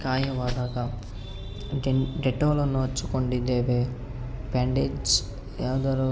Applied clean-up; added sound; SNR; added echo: none; none; none; none.